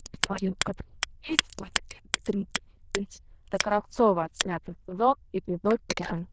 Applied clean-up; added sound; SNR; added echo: neural diffusion model UNIVERSE++.